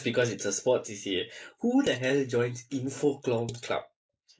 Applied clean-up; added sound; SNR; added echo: neural mask model Resemble Enhance denoiser.